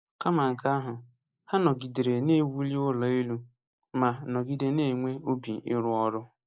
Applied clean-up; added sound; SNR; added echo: neural mask model Resemble Enhance denoiser.